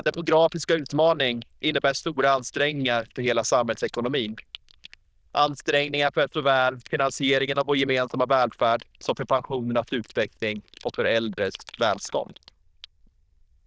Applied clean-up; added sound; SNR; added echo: neural diffusion model UNIVERSE++.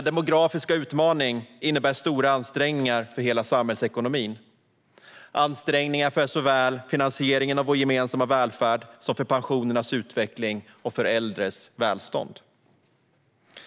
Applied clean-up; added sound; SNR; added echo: none; none; none; none.